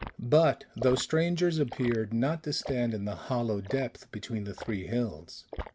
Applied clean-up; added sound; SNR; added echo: none; Liquid; 16 dB; none.